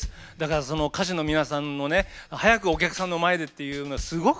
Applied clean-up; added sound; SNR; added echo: none; Drum / Drum kit; 14 dB; none.